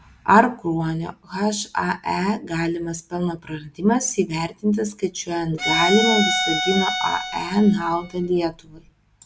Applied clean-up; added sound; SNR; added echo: none; Bowed string instrument; 3 dB; none.